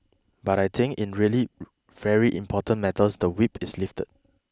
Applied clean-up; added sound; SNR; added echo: none; none; none; none.